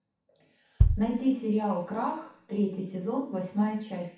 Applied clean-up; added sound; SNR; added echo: none; Bass drum; -1 dB; reverberation time 0.7 s.